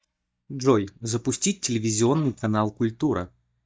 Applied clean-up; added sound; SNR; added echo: neural mask model DeepFilterNet 3.